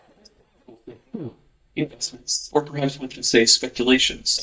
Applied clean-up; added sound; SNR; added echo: neural mask model DeepFilterNet 3.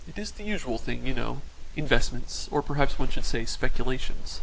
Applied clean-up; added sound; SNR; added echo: none; none; none; none.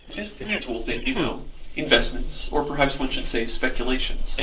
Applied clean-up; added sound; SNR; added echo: neural separator model SepFormer DNS4.